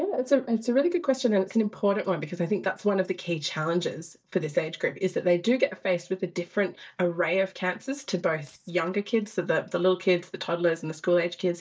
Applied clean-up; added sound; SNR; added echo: neural mask model DeepFilterNet 3.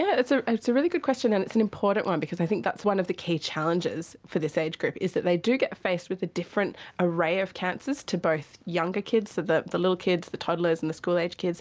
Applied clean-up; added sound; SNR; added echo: none; none; none; none.